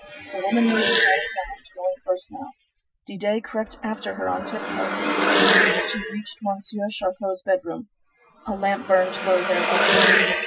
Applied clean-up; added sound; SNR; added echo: classical method Wiener filter.